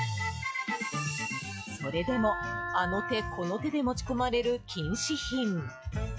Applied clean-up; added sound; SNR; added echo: classical method log-MMSE.